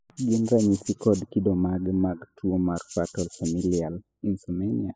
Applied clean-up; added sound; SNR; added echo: classical method spectral subtraction.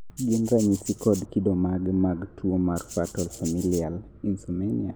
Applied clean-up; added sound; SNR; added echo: none; Rattle (instrument); 16 dB; none.